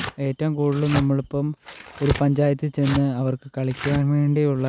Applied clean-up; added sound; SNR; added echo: none; Tearing; 13 dB; none.